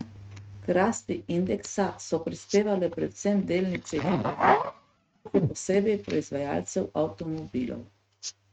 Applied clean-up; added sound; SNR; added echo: neural mask model RNNoise.